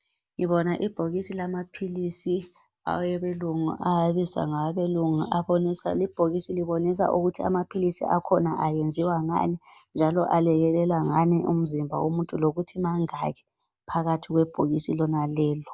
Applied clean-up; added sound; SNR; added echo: none; none; none; none.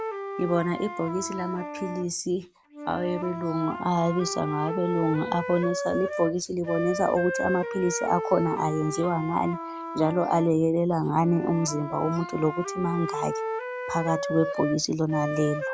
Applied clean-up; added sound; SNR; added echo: none; Wind instrument, woodwind instrument; 7 dB; none.